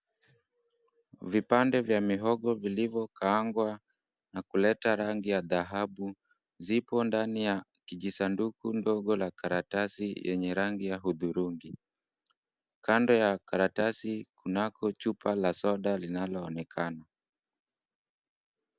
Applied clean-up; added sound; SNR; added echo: none; none; none; none.